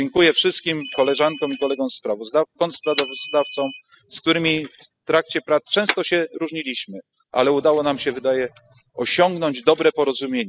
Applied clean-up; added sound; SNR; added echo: classical method spectral subtraction.